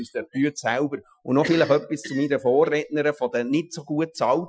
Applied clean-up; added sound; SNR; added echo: classical method Wiener filter.